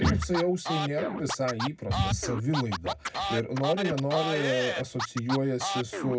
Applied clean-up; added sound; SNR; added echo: none; Scratching (performance technique); 5 dB; reverberation time 0.4 s.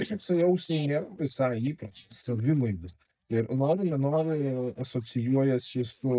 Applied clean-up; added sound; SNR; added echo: neural mask model DeepFilterNet 3.